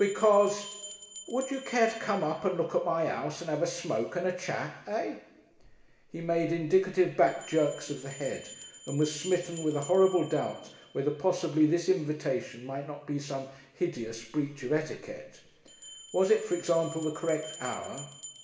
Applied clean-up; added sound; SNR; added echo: none; Bell; 19 dB; reverberation time 1.0 s.